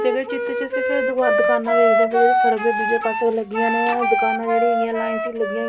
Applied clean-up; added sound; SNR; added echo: none; Wind instrument, woodwind instrument; -2 dB; reverberation time 0.3 s.